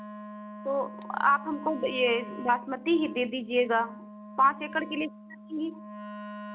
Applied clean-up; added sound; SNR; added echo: none; Wind instrument, woodwind instrument; 13 dB; none.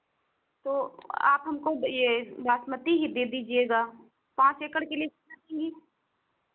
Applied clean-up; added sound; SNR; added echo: none; none; none; none.